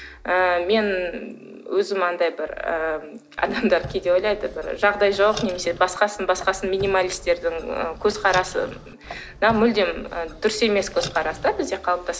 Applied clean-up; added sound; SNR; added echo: none; Squeak; 16 dB; none.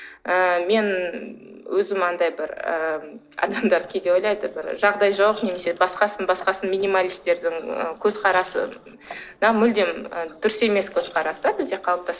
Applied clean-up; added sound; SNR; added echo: neural separator model SepFormer DNS4.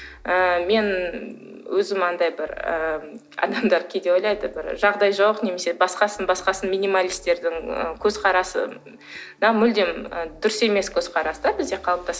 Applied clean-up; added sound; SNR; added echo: none; none; none; none.